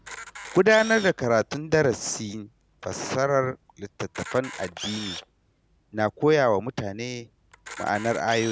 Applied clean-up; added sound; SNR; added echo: none; Camera; 16 dB; none.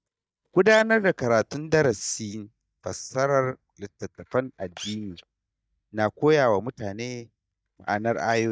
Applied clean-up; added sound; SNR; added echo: neural mask model DeepFilterNet 3.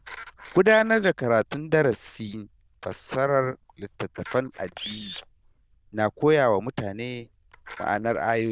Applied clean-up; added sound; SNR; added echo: neural diffusion model UNIVERSE++.